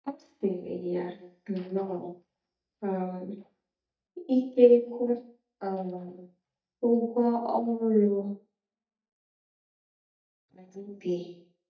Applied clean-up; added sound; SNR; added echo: neural mask model DeepFilterNet 3.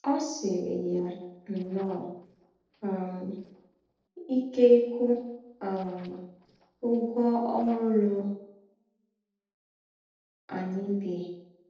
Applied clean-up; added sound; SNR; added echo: neural separator model SepFormer DNS4.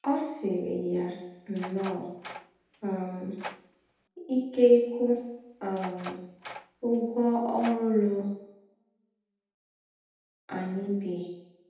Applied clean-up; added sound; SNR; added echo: none; Door; 16 dB; reverberation time 0.8 s.